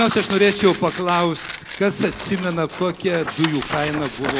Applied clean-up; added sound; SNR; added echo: none; Tearing; 9 dB; none.